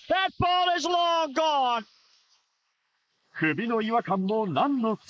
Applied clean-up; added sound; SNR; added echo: neural mask model Resemble Enhance denoiser.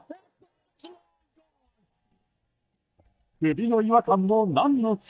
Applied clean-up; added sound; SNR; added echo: neural mask model DeepFilterNet 3.